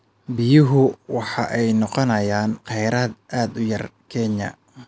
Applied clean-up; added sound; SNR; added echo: none; none; none; none.